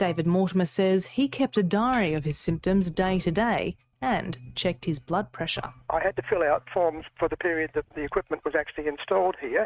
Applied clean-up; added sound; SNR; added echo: neural mask model RNNoise.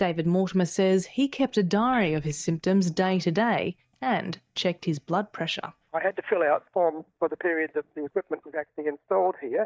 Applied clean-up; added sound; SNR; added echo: neural mask model DeepFilterNet 3.